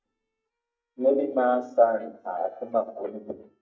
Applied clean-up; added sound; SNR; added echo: neural mask model DeepFilterNet 3.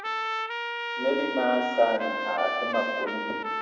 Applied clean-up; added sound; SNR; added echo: none; Trumpet; 2 dB; reverberation time 1.2 s.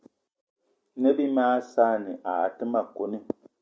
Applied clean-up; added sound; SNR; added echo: none; none; none; none.